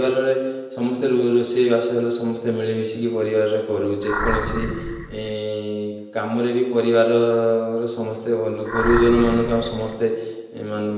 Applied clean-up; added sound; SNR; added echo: none; Animal; 6 dB; reverberation time 1.0 s.